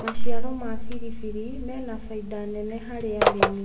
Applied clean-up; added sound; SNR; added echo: none; Telephone; 8 dB; reverberation time 0.6 s.